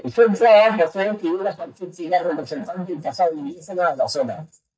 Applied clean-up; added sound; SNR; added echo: neural mask model DeepFilterNet 3.